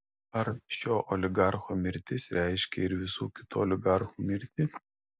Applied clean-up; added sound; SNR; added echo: none; none; none; none.